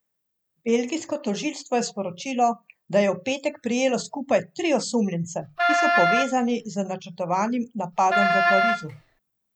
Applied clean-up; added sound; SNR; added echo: none; Wind instrument, woodwind instrument; -3 dB; none.